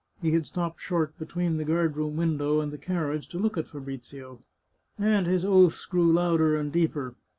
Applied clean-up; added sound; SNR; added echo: none; none; none; none.